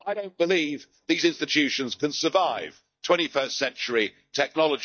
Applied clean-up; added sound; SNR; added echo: neural mask model DeepFilterNet 3.